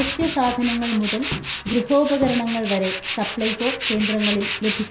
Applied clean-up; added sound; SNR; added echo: none; Tools; 4 dB; reverberation time 0.4 s.